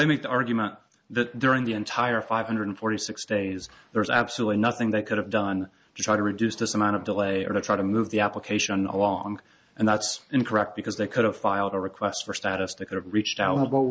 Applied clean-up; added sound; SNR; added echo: none; none; none; none.